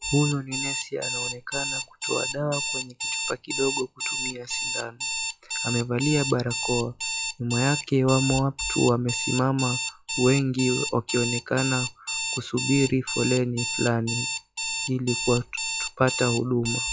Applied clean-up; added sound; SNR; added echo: classical method log-MMSE.